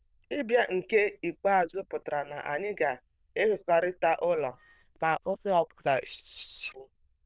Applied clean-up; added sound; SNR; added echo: neural diffusion model UNIVERSE++.